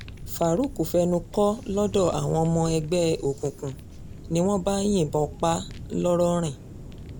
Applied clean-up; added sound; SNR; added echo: none; Fire; 13 dB; none.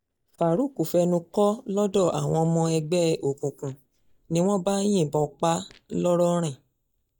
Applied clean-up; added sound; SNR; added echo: neural mask model DeepFilterNet 3.